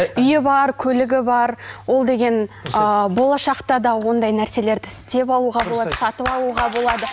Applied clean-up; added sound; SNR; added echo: none; none; none; none.